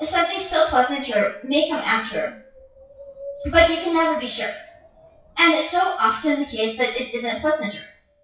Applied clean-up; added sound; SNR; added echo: classical method WPE with log-MMSE.